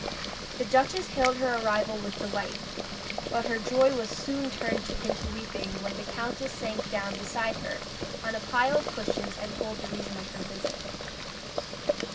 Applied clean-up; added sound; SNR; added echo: none; Boiling; 3 dB; reverberation time 0.4 s.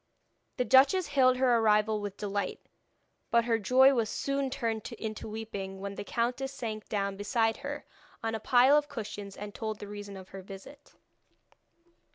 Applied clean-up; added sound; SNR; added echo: none; none; none; none.